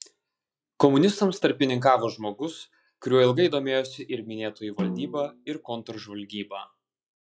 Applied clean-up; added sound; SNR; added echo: classical method log-MMSE.